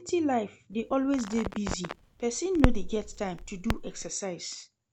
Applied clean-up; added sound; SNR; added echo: none; Crackle; 1 dB; none.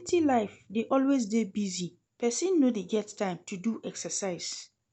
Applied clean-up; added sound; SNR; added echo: none; none; none; none.